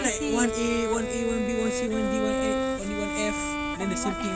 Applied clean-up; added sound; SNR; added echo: none; Bowed string instrument; 2 dB; none.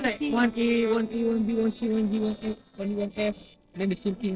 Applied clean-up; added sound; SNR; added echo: neural separator model SepFormer DNS4.